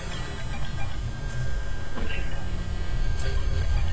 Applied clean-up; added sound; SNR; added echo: neural mask model DeepFilterNet 3.